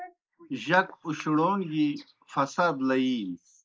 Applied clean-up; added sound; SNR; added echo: neural mask model Resemble Enhance denoiser.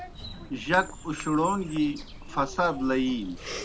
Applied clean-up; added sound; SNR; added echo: none; Bird vocalization, bird call, bird song; 11 dB; none.